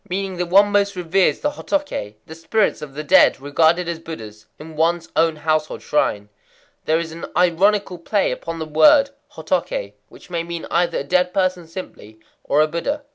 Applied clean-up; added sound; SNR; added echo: none; none; none; none.